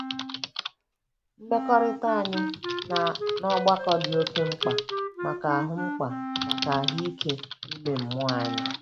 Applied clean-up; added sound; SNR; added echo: none; Typing + Wind instrument, woodwind instrument; 3 dB; none.